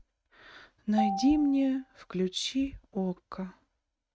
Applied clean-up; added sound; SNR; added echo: neural mask model RNNoise.